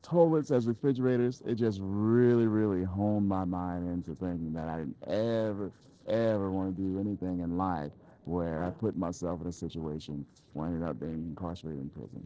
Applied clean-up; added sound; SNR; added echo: neural separator model SepFormer DNS4.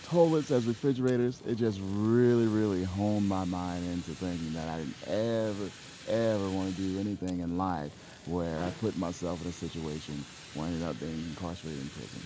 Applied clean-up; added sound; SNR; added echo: none; Fire; 20 dB; none.